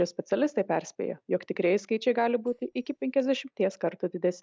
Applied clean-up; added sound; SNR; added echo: neural mask model DeepFilterNet 3.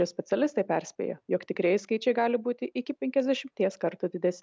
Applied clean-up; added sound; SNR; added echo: none; none; none; none.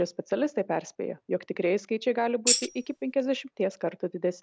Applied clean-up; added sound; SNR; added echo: none; Tambourine; -2 dB; none.